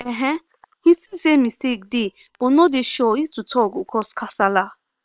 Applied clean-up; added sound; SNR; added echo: neural separator model SepFormer WHAM!.